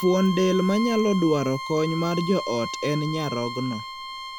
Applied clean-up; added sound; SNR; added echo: none; Bowed string instrument; 10 dB; none.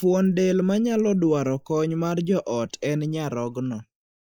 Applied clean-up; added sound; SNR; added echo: neural mask model Resemble Enhance denoiser.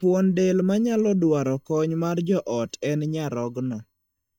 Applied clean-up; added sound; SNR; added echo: neural mask model DeepFilterNet 3.